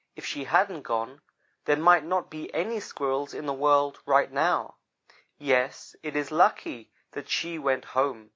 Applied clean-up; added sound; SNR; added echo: none; none; none; none.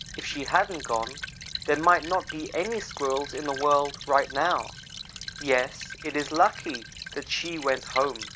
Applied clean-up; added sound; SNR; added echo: none; Stream / Trickle, dribble; 12 dB; none.